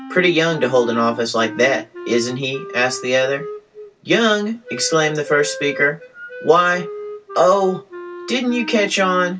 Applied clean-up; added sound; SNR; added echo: none; Wind instrument, woodwind instrument; 14 dB; none.